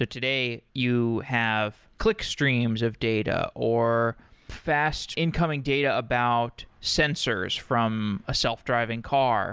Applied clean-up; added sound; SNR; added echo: none; none; none; none.